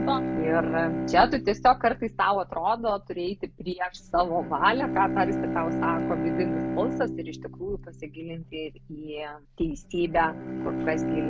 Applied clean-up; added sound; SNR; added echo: none; Bowed string instrument; 4 dB; none.